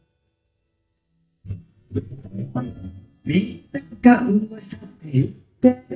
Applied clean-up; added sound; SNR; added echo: neural mask model DeepFilterNet 3.